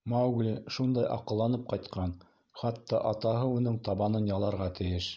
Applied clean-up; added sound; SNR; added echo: none; none; none; none.